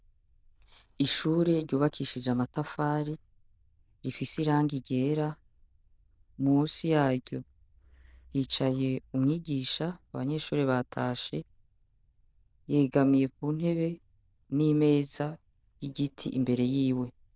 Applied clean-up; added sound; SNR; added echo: neural diffusion model UNIVERSE++.